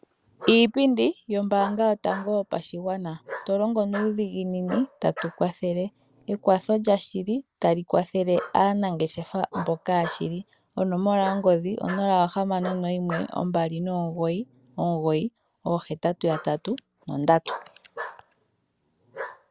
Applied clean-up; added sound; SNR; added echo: none; Bark; 16 dB; none.